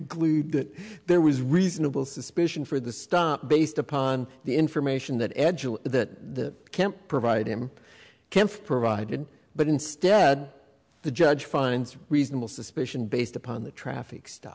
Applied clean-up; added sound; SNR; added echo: none; none; none; none.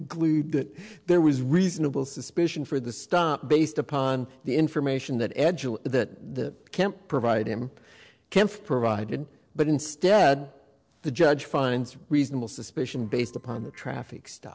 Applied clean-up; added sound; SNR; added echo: neural separator model SepFormer DNS4.